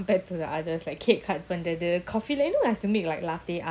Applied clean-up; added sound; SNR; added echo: none; none; none; none.